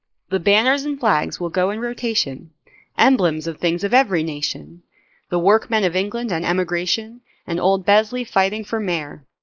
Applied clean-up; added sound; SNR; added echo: neural mask model Resemble Enhance denoiser.